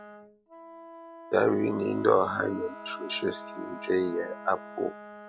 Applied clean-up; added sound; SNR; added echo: none; Wind instrument, woodwind instrument + Bowed string instrument; 14 dB; none.